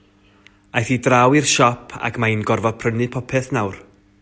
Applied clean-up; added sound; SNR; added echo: none; none; none; none.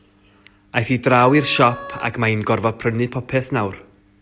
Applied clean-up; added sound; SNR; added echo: none; Wind instrument, woodwind instrument; 17 dB; none.